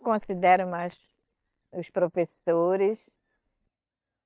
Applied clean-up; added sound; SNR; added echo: neural mask model DeepFilterNet 3.